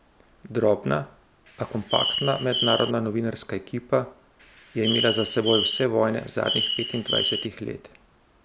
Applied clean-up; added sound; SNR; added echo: none; Bird; 1 dB; none.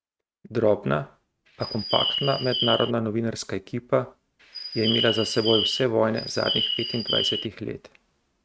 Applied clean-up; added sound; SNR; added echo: neural mask model RNNoise.